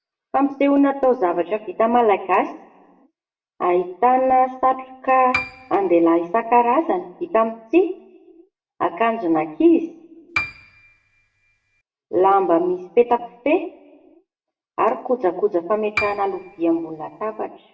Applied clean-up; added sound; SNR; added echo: none; Piano; 12 dB; reverberation time 0.6 s.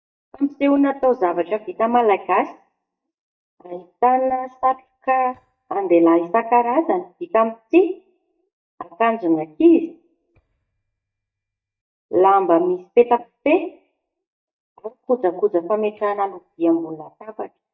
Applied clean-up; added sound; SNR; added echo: neural mask model DeepFilterNet 3.